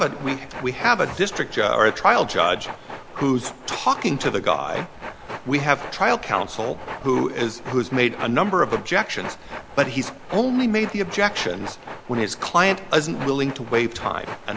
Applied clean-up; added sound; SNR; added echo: none; Train; 12 dB; none.